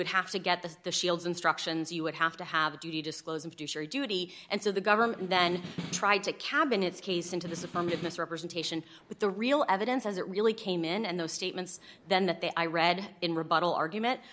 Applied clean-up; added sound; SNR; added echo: none; Snare drum; 12 dB; none.